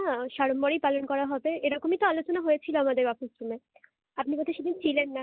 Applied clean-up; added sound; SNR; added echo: none; none; none; none.